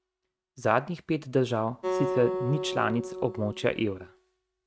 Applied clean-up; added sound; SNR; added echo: neural mask model RNNoise.